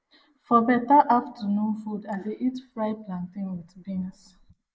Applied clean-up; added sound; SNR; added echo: neural mask model Resemble Enhance denoiser.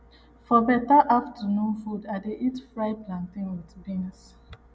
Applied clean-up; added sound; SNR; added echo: none; none; none; none.